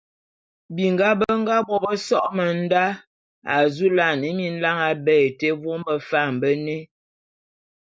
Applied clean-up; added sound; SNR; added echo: none; none; none; none.